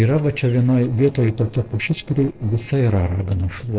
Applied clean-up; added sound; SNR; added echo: neural separator model SepFormer DNS4.